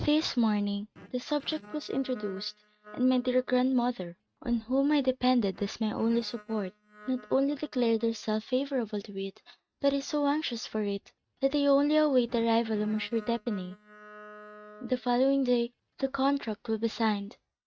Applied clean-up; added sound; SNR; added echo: neural mask model RNNoise.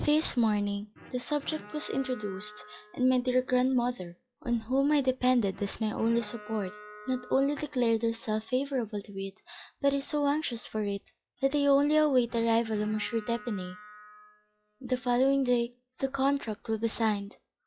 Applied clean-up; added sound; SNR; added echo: classical method log-MMSE.